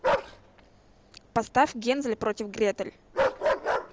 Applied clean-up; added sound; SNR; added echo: none; Bark; 1 dB; none.